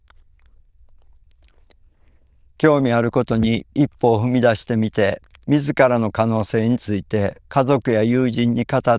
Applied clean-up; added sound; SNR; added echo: neural diffusion model UNIVERSE++.